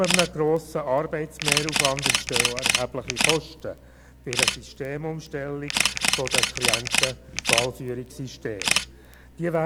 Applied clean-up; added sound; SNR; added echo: none; Camera; -2 dB; none.